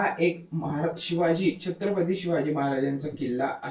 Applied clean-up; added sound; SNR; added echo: neural separator model SepFormer DNS4.